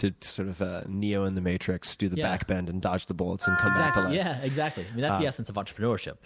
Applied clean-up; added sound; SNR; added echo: none; Wind instrument, woodwind instrument; 1 dB; none.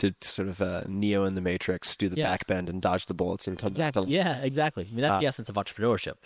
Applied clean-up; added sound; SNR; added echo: neural separator model SepFormer WHAM!.